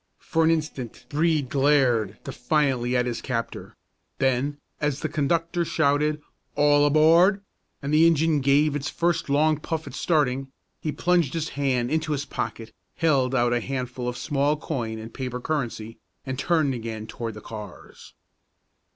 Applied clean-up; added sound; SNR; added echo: neural separator model SepFormer DNS4.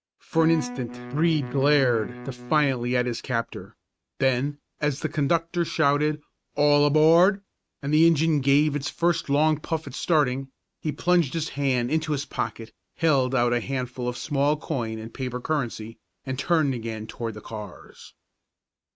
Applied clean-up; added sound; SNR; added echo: neural mask model RNNoise.